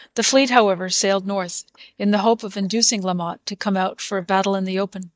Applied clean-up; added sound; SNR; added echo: neural mask model DeepFilterNet 3.